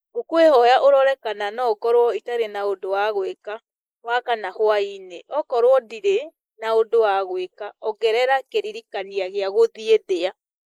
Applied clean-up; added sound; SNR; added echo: neural mask model Resemble Enhance denoiser.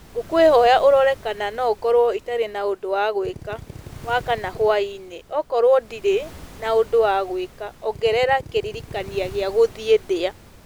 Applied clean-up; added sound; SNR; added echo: none; Waves, surf + Drill; 20 dB; none.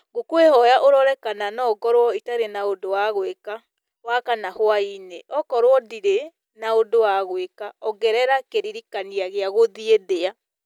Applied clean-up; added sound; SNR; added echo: none; none; none; none.